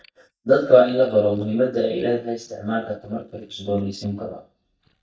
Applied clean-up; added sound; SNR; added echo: neural mask model DeepFilterNet 3.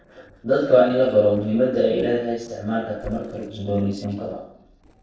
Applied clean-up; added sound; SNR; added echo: neural separator model SepFormer DNS4.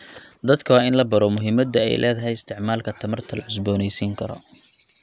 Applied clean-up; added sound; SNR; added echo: none; none; none; none.